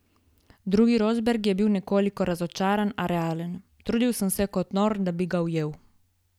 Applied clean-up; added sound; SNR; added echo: none; none; none; none.